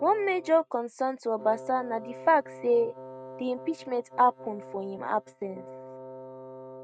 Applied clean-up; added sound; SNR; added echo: neural mask model RNNoise.